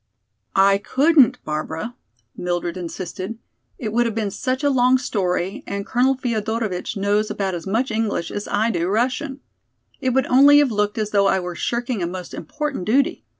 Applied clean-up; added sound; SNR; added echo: none; none; none; none.